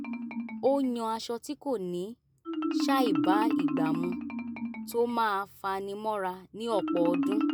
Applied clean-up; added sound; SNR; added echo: none; Marimba, xylophone; 0 dB; none.